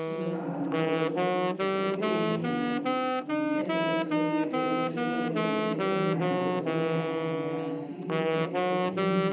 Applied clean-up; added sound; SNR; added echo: none; Wind instrument, woodwind instrument; -4 dB; reverberation time 2.1 s.